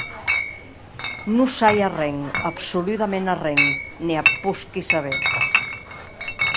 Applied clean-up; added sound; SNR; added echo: none; Chatter / Chink, clink; 1 dB; none.